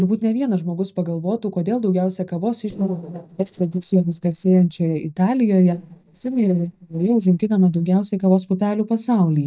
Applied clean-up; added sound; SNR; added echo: neural mask model DeepFilterNet 3.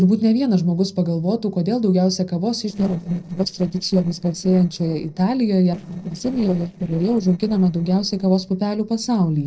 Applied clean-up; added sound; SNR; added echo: neural separator model SepFormer DNS4.